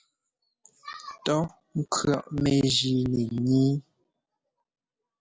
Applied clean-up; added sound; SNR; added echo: none; none; none; none.